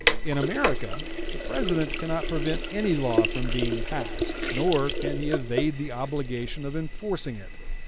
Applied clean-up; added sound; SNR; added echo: none; Sink (filling or washing); -1 dB; none.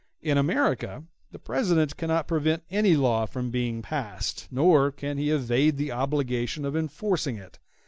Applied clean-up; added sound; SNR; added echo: none; none; none; none.